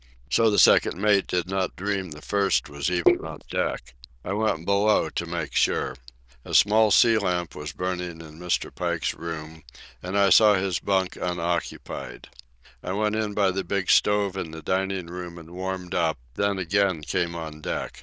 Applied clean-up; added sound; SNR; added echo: neural diffusion model UNIVERSE++.